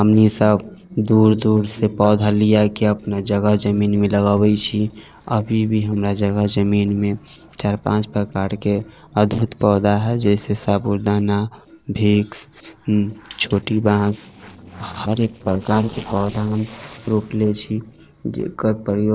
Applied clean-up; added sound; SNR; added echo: neural separator model SepFormer DNS4.